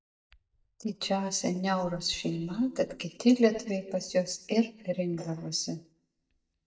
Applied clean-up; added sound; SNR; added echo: neural mask model DeepFilterNet 3.